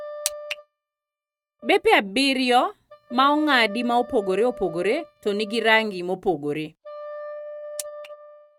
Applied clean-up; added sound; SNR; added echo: neural mask model RNNoise.